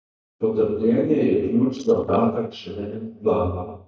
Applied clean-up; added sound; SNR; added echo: neural mask model DeepFilterNet 3.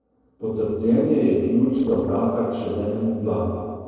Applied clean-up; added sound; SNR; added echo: neural separator model SepFormer DNS4.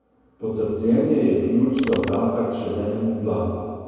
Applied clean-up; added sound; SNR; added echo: none; Computer keyboard; 17 dB; reverberation time 2.2 s.